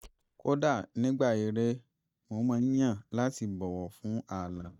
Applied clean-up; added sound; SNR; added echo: neural mask model DeepFilterNet 3.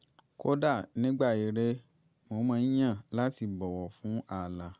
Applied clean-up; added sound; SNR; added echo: none; none; none; none.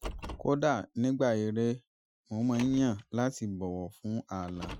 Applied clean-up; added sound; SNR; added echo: classical method Wiener filter.